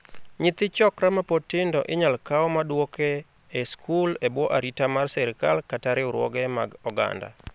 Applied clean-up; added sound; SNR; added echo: none; none; none; none.